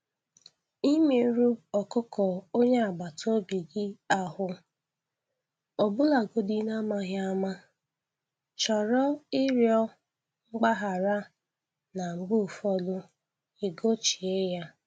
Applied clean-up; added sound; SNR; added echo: none; none; none; none.